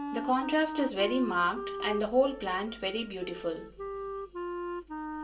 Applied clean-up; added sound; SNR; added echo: none; Wind instrument, woodwind instrument; 7 dB; reverberation time 0.2 s.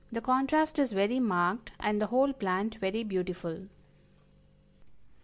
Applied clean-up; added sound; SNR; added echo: none; none; none; none.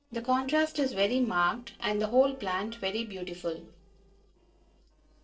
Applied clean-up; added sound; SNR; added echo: neural separator model SepFormer DNS4.